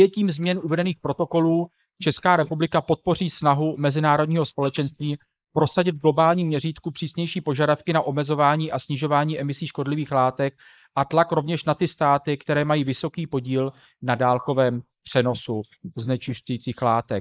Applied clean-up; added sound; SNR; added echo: neural mask model Resemble Enhance denoiser.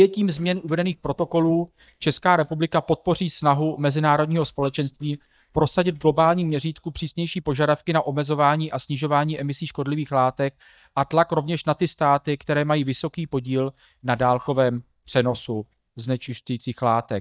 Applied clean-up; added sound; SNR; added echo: neural mask model DeepFilterNet 3.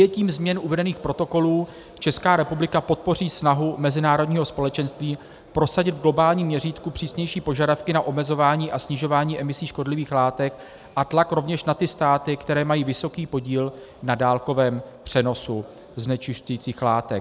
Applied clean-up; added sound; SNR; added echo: none; none; none; none.